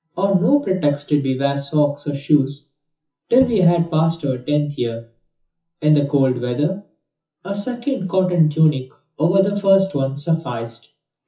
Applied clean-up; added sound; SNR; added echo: classical method WPE with log-MMSE.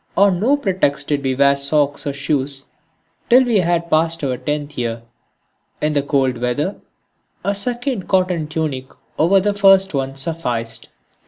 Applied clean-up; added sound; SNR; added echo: none; none; none; none.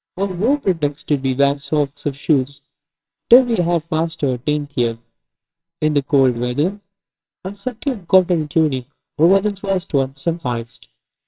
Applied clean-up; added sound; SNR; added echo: neural separator model SepFormer WHAMR!.